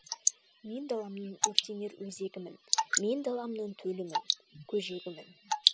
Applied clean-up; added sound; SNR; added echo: none; Drip / Water; -3 dB; none.